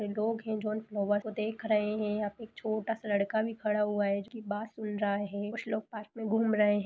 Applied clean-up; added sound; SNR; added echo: none; none; none; none.